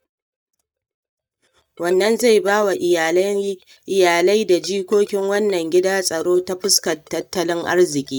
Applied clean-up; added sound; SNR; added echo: neural mask model DeepFilterNet 3.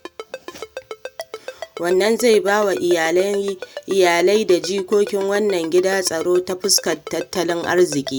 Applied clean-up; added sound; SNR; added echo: none; Ringtone; 15 dB; none.